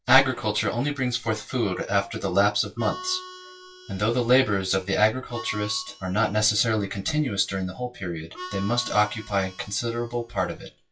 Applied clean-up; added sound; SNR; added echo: classical method WPE with log-MMSE.